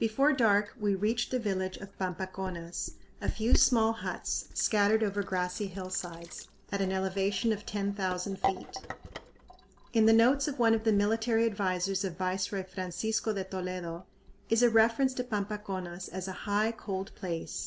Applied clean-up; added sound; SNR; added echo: none; Sink (filling or washing); 10 dB; none.